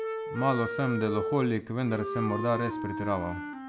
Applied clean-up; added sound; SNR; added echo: none; Wind instrument, woodwind instrument; 5 dB; none.